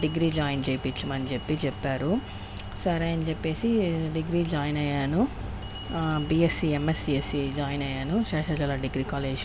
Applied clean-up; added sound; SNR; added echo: none; Telephone; 13 dB; none.